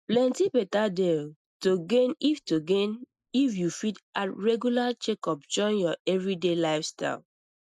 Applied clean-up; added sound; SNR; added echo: neural mask model Resemble Enhance denoiser.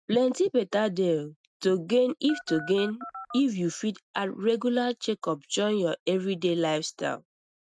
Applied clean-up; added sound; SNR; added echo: neural mask model RNNoise.